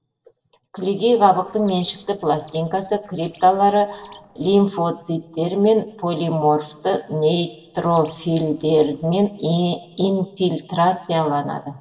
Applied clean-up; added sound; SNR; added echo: neural separator model SepFormer DNS4.